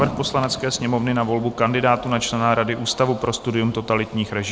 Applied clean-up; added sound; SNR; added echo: none; Fireworks; 17 dB; none.